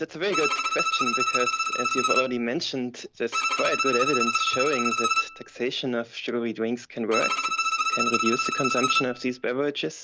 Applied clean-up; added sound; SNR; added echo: none; Bowed string instrument; -2 dB; none.